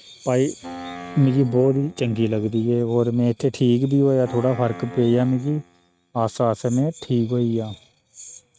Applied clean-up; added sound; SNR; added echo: neural mask model RNNoise.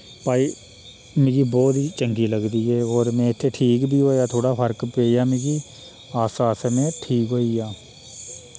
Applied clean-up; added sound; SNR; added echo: none; none; none; none.